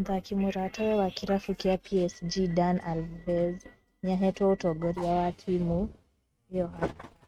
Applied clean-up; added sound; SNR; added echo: neural mask model RNNoise.